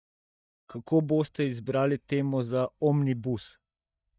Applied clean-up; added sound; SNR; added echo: neural mask model DeepFilterNet 3.